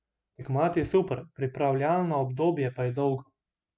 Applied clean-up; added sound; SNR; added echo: none; none; none; none.